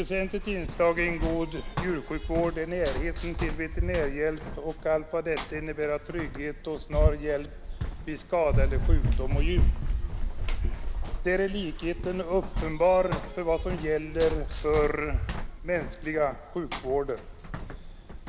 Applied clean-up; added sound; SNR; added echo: none; Run; 0 dB; none.